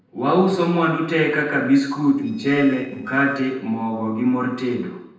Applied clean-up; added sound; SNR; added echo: neural separator model SepFormer DNS4.